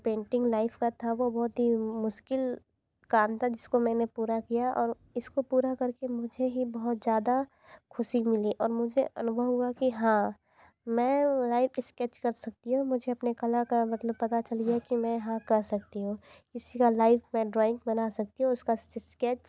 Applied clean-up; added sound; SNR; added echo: none; none; none; none.